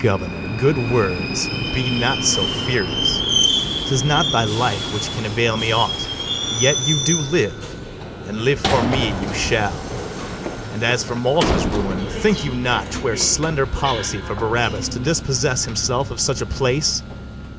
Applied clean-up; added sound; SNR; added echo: none; Subway, metro, underground; 3 dB; none.